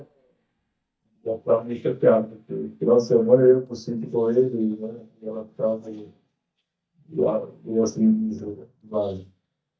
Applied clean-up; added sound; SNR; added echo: neural mask model DeepFilterNet 3.